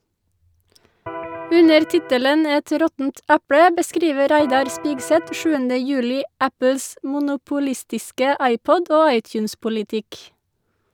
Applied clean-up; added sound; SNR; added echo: none; Electric guitar; 13 dB; none.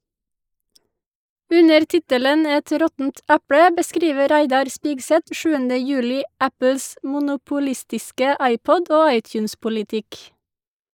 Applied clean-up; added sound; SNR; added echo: neural mask model Resemble Enhance denoiser.